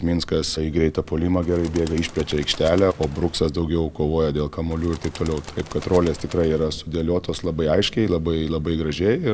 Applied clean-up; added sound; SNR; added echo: none; Bird; 18 dB; none.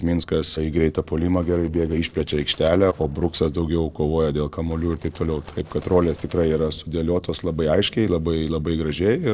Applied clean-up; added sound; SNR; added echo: neural separator model SepFormer DNS4.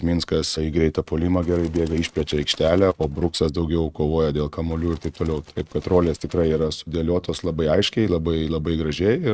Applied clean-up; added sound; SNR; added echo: neural mask model RNNoise.